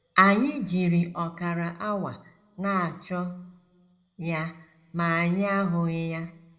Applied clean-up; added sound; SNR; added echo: none; none; none; reverberation time 0.7 s.